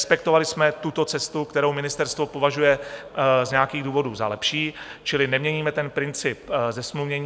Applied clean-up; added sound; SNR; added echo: none; none; none; none.